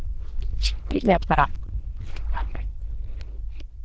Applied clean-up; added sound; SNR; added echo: neural diffusion model UNIVERSE++.